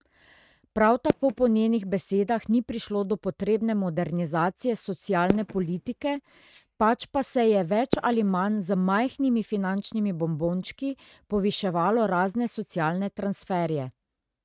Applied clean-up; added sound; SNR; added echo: neural mask model RNNoise.